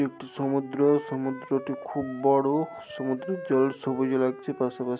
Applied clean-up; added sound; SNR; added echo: none; Wind instrument, woodwind instrument; 15 dB; none.